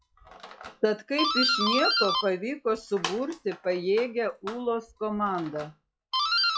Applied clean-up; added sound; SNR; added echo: classical method log-MMSE.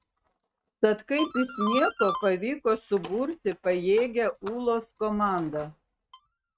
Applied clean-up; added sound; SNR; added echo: neural mask model RNNoise.